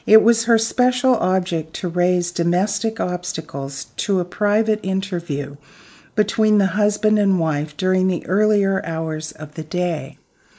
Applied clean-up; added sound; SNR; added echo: neural mask model Resemble Enhance denoiser.